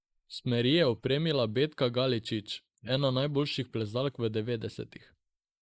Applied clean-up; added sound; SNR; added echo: neural mask model Resemble Enhance denoiser.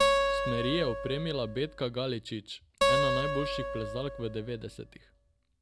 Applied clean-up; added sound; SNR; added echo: none; Acoustic guitar; -3 dB; none.